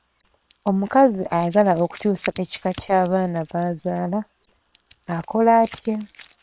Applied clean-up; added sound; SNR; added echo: neural separator model SepFormer WHAM!.